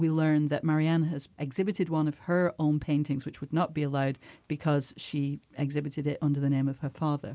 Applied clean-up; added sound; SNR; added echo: none; none; none; none.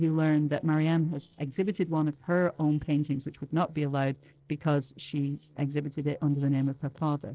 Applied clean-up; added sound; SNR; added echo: neural separator model SepFormer DNS4.